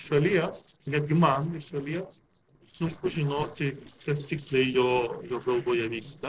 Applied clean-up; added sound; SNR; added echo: neural separator model SepFormer DNS4.